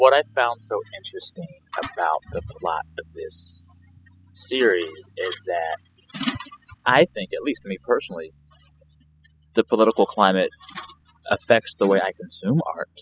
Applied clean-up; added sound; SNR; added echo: classical method spectral subtraction.